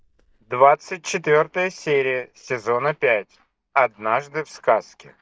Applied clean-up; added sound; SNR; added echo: neural mask model DeepFilterNet 3.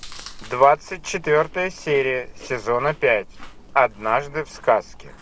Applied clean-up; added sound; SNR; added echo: none; Chewing, mastication; 18 dB; none.